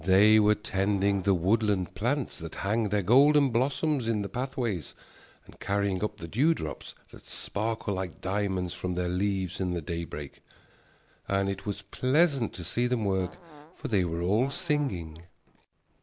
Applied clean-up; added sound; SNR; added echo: none; Fart; 20 dB; none.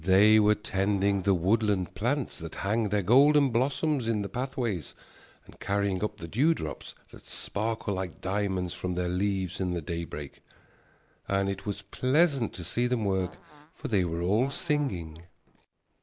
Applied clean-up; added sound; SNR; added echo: neural mask model Resemble Enhance denoiser.